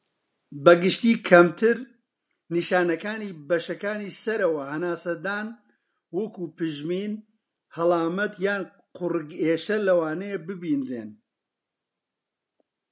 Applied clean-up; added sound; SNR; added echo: none; none; none; none.